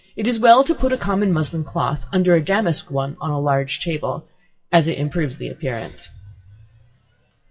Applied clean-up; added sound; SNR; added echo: classical method WPE with log-MMSE.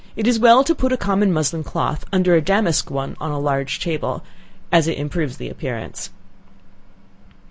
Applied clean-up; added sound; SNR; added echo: none; none; none; none.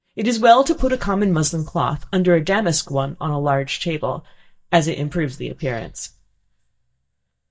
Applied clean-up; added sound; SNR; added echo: neural mask model DeepFilterNet 3.